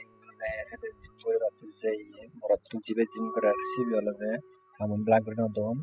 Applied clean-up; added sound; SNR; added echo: classical method spectral subtraction.